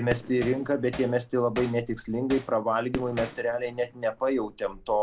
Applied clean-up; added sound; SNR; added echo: none; Hammer + Fireworks; 14 dB; none.